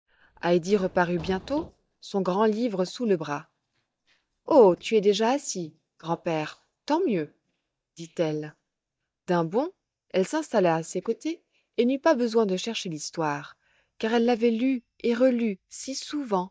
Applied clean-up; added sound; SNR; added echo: neural mask model DeepFilterNet 3.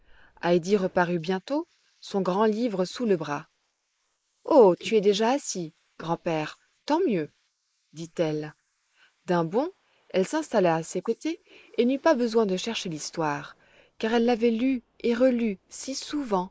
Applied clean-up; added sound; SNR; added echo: neural mask model Resemble Enhance denoiser.